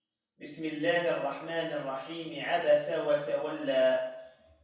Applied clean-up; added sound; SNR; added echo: none; none; none; reverberation time 0.6 s.